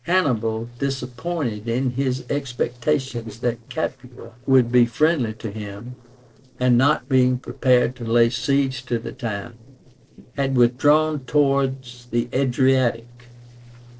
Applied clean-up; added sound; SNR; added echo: neural separator model SepFormer DNS4.